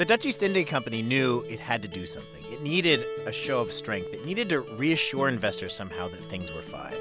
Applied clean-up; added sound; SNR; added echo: none; Acoustic guitar; 10 dB; none.